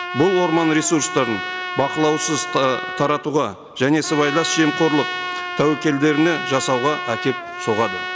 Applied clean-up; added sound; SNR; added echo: none; Trumpet; 8 dB; none.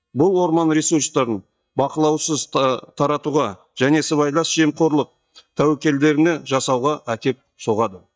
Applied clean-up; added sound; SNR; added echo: neural mask model DeepFilterNet 3.